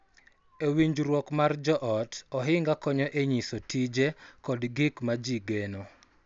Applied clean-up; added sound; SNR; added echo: none; none; none; none.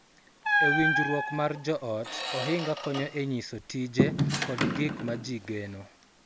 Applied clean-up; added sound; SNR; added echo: none; Squeak; -1 dB; none.